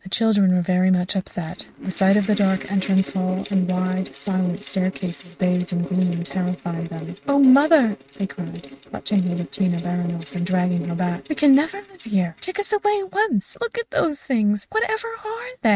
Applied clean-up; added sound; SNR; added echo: neural mask model RNNoise.